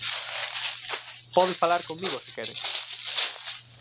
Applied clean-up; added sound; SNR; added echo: none; Walk, footsteps; -3 dB; none.